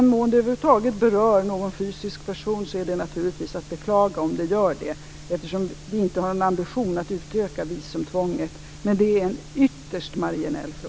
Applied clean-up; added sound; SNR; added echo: none; none; none; none.